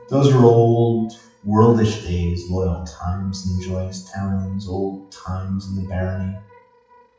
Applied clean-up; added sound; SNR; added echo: classical method WPE with log-MMSE.